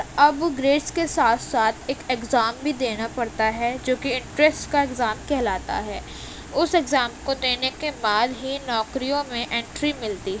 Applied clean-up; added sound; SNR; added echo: none; none; none; none.